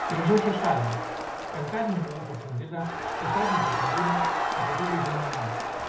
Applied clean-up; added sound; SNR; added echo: none; Crowd; 0 dB; reverberation time 2.1 s.